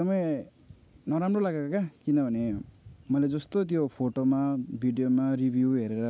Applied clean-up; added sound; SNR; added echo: none; none; none; none.